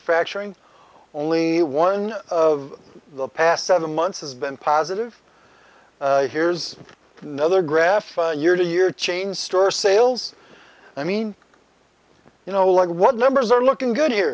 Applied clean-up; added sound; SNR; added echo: none; none; none; none.